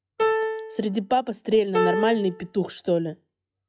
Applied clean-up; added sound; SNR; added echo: classical method log-MMSE.